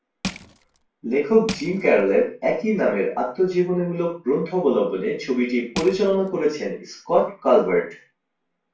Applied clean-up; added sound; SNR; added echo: none; Crushing; 12 dB; reverberation time 0.3 s.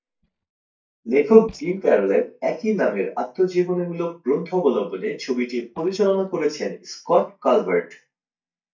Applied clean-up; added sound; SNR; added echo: neural mask model DeepFilterNet 3.